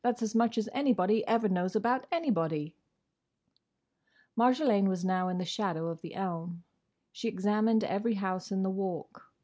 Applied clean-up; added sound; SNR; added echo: none; none; none; none.